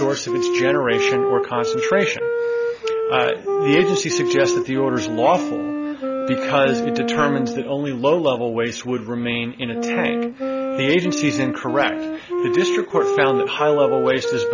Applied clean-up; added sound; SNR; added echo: none; Wind instrument, woodwind instrument; 1 dB; none.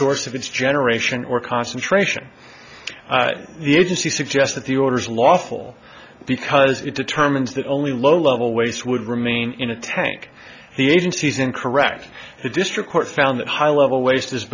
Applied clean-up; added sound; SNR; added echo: none; none; none; none.